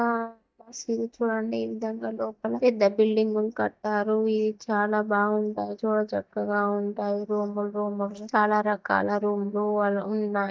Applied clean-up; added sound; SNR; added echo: neural mask model DeepFilterNet 3.